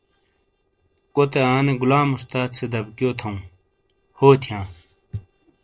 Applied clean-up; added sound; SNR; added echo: neural separator model SepFormer DNS4.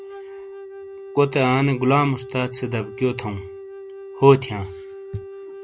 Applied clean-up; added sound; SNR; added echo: none; Wind instrument, woodwind instrument; 14 dB; none.